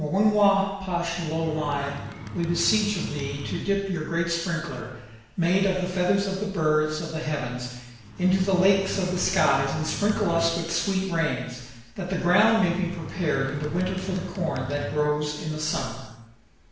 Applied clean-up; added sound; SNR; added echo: none; Bird; 12 dB; reverberation time 0.9 s.